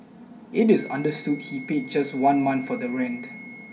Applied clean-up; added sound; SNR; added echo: none; Wind instrument, woodwind instrument; 18 dB; reverberation time 1.9 s.